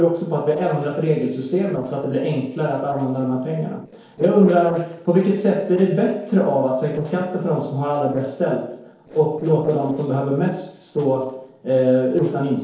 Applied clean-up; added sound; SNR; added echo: neural separator model SepFormer DNS4.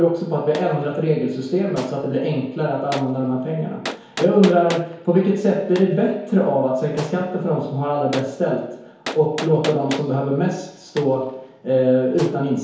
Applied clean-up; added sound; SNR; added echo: none; Gunshot, gunfire; 16 dB; reverberation time 1.0 s.